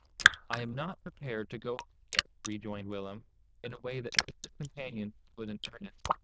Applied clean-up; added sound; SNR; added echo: neural diffusion model UNIVERSE++.